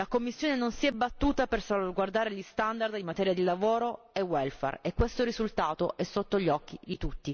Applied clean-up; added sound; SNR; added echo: none; none; none; none.